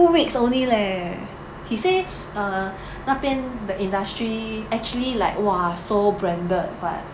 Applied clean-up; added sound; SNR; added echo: none; none; none; none.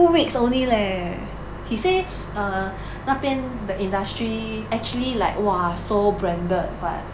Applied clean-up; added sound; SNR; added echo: none; Microwave oven; 13 dB; none.